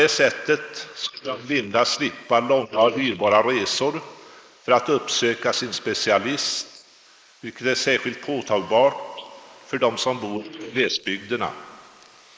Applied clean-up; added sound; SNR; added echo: neural mask model Resemble Enhance denoiser.